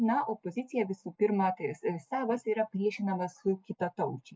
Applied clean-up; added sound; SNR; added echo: none; none; none; none.